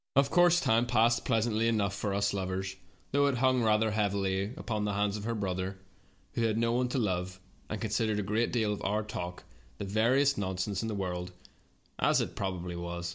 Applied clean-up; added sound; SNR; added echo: none; none; none; none.